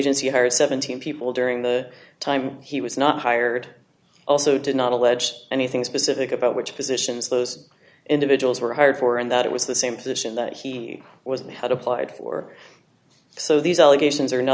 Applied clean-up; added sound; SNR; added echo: none; none; none; none.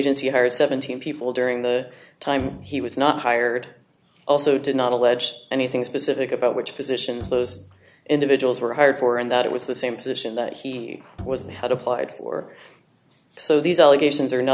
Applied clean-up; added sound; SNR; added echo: none; Bowed string instrument; 19 dB; none.